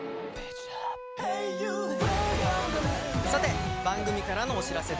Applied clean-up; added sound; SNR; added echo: none; Wind instrument, woodwind instrument; 8 dB; none.